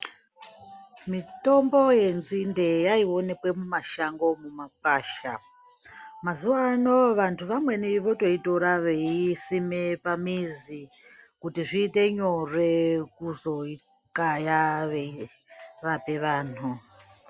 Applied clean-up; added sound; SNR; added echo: none; none; none; none.